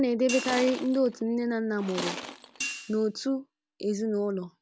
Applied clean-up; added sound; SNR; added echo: none; Hi-hat + Tools; 10 dB; none.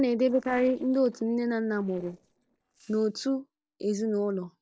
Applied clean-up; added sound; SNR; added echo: neural separator model SepFormer DNS4.